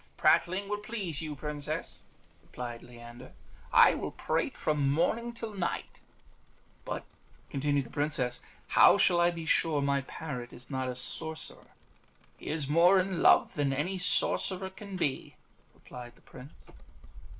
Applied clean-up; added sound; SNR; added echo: none; Rain; 19 dB; none.